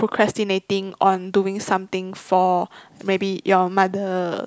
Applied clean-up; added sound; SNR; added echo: none; none; none; none.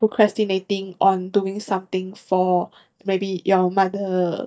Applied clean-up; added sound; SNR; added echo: neural mask model DeepFilterNet 3.